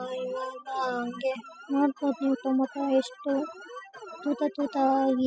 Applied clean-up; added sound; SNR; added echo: classical method spectral subtraction.